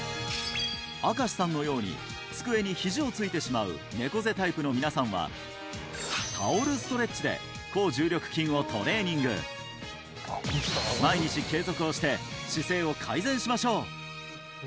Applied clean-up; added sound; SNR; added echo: none; none; none; none.